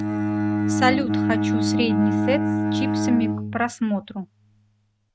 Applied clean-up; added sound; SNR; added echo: neural mask model RNNoise.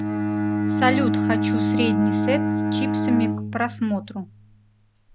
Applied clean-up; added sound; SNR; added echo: none; Bowed string instrument; -3 dB; none.